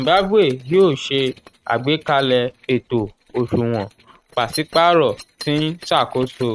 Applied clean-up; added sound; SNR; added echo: neural mask model RNNoise.